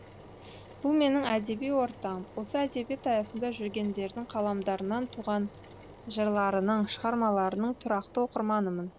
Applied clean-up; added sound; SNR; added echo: none; Engine; 19 dB; none.